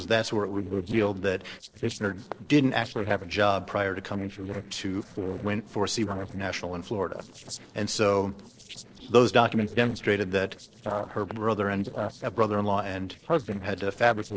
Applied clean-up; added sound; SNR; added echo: neural separator model SepFormer DNS4.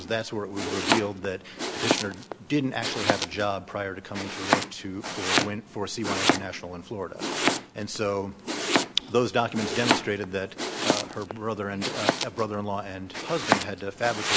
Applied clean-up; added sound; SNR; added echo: none; Domestic sounds, home sounds; -1 dB; none.